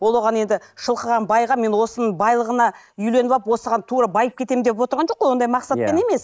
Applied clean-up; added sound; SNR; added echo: neural mask model Resemble Enhance denoiser.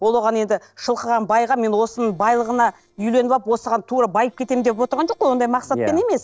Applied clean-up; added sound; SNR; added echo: neural separator model SepFormer DNS4.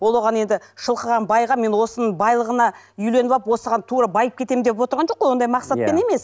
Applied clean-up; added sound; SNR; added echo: none; none; none; none.